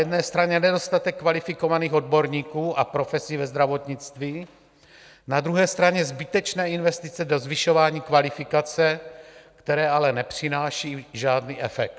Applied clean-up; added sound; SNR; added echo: none; none; none; none.